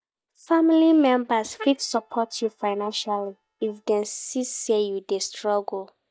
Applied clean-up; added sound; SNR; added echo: neural mask model DeepFilterNet 3.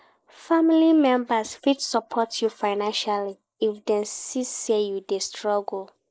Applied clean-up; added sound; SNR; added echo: neural mask model Resemble Enhance denoiser.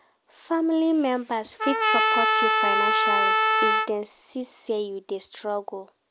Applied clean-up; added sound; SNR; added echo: none; Trumpet; -5 dB; none.